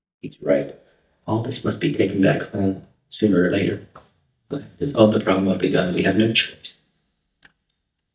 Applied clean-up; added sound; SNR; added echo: neural mask model DeepFilterNet 3.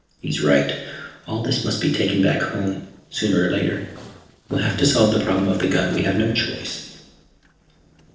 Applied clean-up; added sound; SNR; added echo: neural separator model SepFormer DNS4.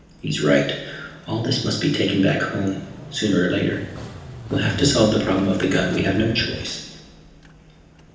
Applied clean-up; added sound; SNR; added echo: none; Motorcycle; 14 dB; reverberation time 0.9 s.